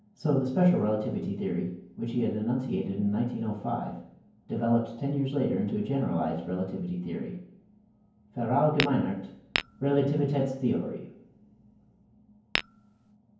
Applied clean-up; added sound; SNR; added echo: none; Tap / Glass; 6 dB; reverberation time 0.9 s.